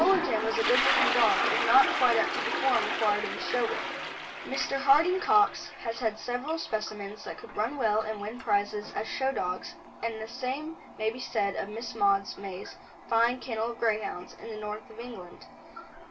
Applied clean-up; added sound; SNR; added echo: none; Toilet flush; 5 dB; reverberation time 0.2 s.